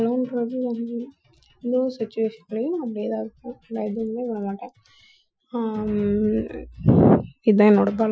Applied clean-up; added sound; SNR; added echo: classical method Wiener filter.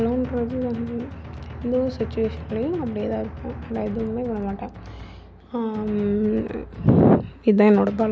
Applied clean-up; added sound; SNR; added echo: none; Drum; 13 dB; none.